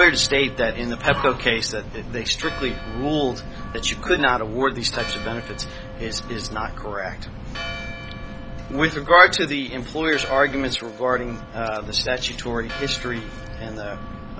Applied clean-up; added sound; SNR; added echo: none; Church bell; 16 dB; none.